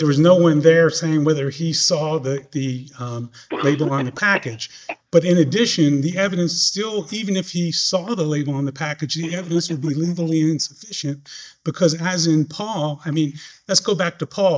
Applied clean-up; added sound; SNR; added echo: neural mask model DeepFilterNet 3.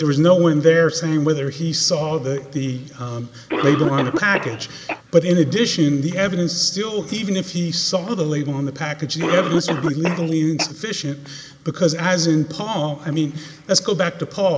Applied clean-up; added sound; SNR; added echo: none; Cough; 12 dB; none.